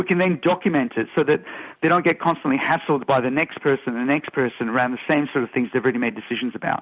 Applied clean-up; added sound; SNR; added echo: none; none; none; none.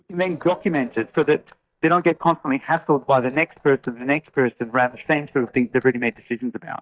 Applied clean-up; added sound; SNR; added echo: neural mask model DeepFilterNet 3.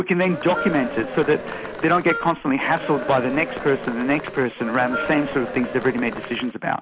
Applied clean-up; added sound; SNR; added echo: none; Wind instrument, woodwind instrument + Cheering; 9 dB; none.